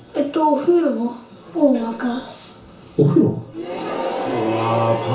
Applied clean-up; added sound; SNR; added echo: none; none; none; reverberation time 0.7 s.